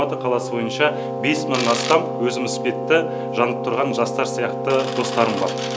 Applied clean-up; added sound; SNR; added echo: none; Keyboard (musical); 4 dB; none.